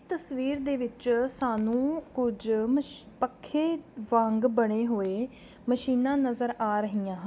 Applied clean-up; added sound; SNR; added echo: none; none; none; none.